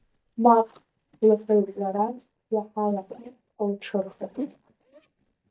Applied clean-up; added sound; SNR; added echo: neural mask model DeepFilterNet 3.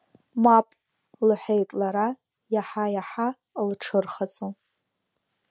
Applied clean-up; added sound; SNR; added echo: none; none; none; none.